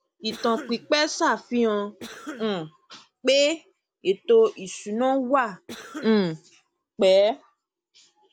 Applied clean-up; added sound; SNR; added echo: none; Cough; 18 dB; none.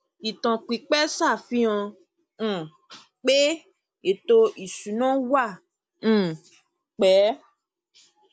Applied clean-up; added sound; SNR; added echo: none; none; none; none.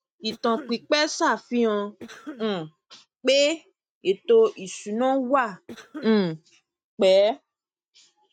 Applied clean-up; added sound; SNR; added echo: neural mask model RNNoise.